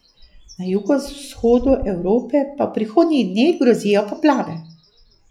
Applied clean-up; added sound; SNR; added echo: classical method log-MMSE.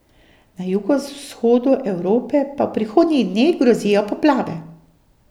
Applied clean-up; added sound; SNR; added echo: none; none; none; none.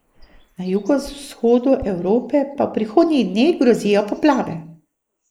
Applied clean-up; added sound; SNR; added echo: neural mask model Resemble Enhance denoiser.